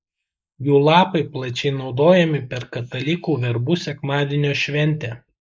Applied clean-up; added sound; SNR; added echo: neural mask model Resemble Enhance denoiser.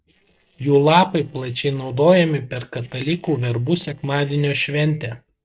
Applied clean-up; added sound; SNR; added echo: neural separator model SepFormer DNS4.